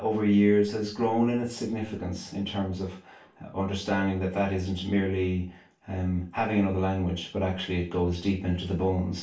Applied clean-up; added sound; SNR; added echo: none; none; none; reverberation time 0.3 s.